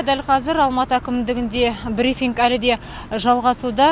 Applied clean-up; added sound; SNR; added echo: none; none; none; none.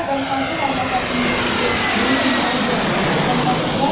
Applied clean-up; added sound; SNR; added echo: none; Aircraft; -3 dB; reverberation time 0.7 s.